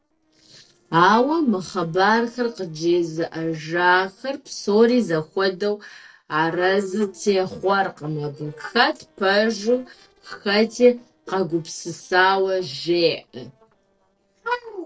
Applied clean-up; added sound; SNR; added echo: neural separator model SepFormer DNS4.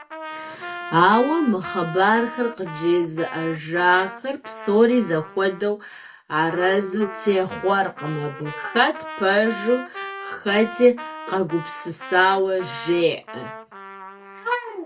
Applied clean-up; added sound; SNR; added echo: none; Trumpet; 14 dB; reverberation time 0.2 s.